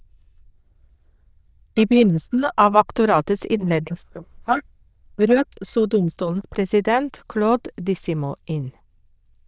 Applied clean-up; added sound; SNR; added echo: neural diffusion model UNIVERSE++.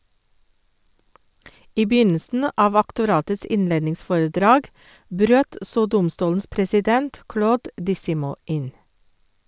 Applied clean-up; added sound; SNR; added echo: none; none; none; none.